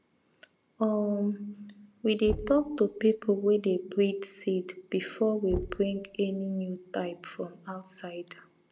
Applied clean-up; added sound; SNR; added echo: none; Knock; 14 dB; none.